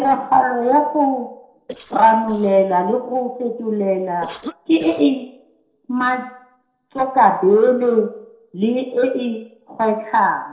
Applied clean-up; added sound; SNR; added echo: neural separator model SepFormer DNS4.